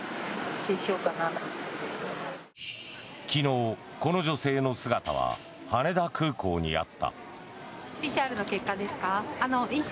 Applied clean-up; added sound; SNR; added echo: none; none; none; none.